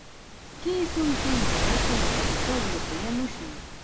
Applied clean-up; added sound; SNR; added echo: none; Waves, surf; -4 dB; reverberation time 1.6 s.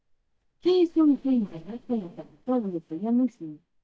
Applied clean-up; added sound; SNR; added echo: neural mask model DeepFilterNet 3.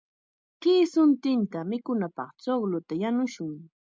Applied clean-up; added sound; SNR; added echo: none; none; none; none.